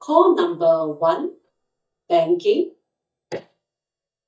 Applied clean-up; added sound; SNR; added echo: neural mask model DeepFilterNet 3.